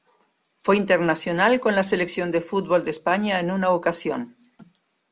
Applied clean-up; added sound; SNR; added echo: none; none; none; none.